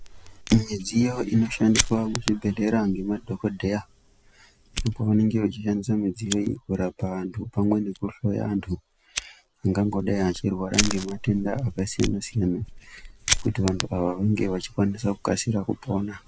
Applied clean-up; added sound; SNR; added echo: none; Fire; 9 dB; none.